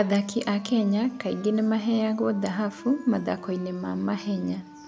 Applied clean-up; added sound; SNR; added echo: none; Wind instrument, woodwind instrument; 19 dB; none.